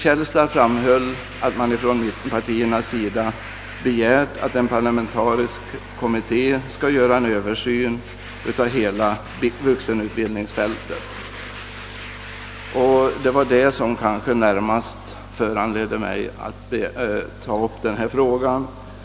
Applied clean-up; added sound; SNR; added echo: none; Domestic sounds, home sounds; 18 dB; none.